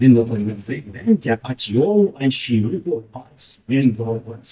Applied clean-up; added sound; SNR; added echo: neural mask model DeepFilterNet 3.